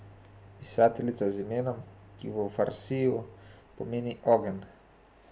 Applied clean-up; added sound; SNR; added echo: none; none; none; none.